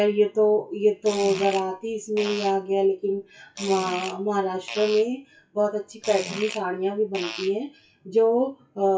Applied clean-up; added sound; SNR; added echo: classical method WPE with log-MMSE.